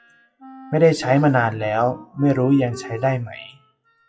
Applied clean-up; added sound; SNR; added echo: classical method WPE with log-MMSE.